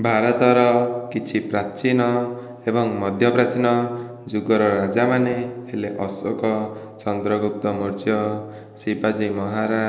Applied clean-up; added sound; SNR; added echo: none; none; none; none.